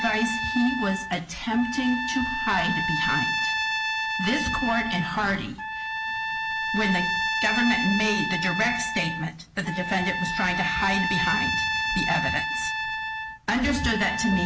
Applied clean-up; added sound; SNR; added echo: none; Trumpet; 1 dB; none.